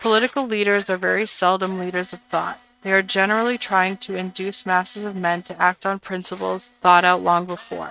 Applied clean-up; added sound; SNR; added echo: neural mask model RNNoise.